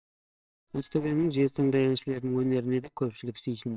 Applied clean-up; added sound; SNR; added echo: neural separator model SepFormer WHAMR!.